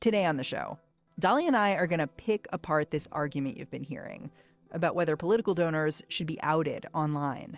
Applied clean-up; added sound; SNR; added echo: neural separator model SepFormer DNS4.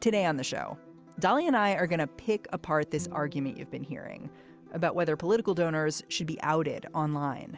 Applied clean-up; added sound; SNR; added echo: none; Bowed string instrument; 18 dB; none.